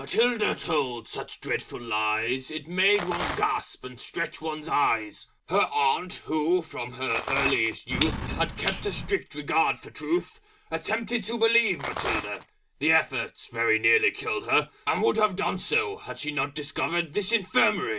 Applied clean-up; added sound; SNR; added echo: none; Clock + Rattle; 5 dB; none.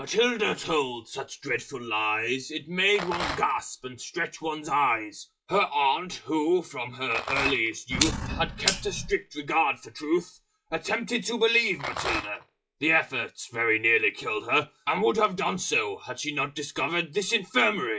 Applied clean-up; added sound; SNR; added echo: classical method log-MMSE.